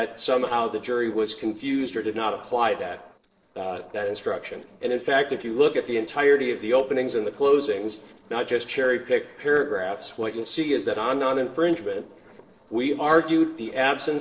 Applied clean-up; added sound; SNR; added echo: neural separator model SepFormer DNS4.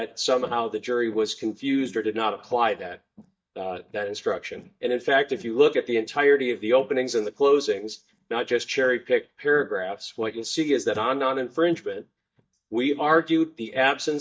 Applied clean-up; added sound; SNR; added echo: neural mask model DeepFilterNet 3.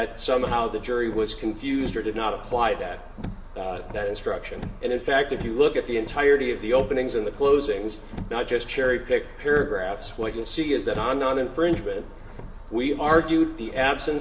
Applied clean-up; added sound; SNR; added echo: none; Car; 12 dB; reverberation time 0.8 s.